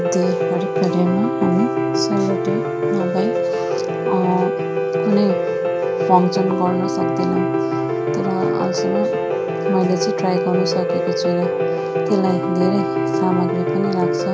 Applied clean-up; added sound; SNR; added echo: none; Piano; -2 dB; none.